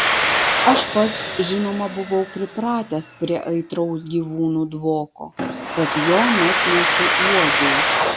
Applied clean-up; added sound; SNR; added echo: none; Domestic sounds, home sounds; 0 dB; none.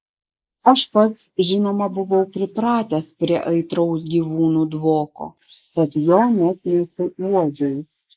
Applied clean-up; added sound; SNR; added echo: neural mask model Resemble Enhance denoiser.